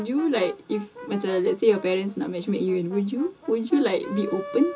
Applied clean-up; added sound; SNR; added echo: none; Brass instrument; 17 dB; reverberation time 0.2 s.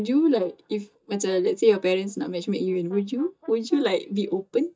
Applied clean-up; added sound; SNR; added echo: neural mask model DeepFilterNet 3.